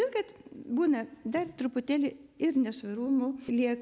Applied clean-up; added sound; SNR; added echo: none; none; none; none.